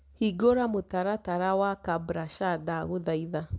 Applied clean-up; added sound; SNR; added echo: none; none; none; none.